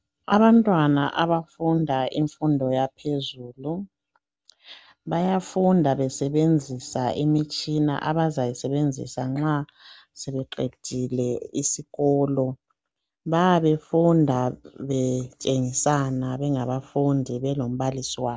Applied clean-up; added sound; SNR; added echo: none; none; none; none.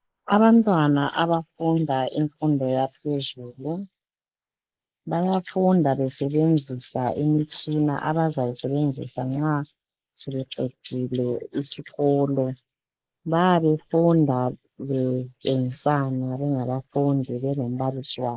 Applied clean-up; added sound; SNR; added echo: neural mask model Resemble Enhance denoiser.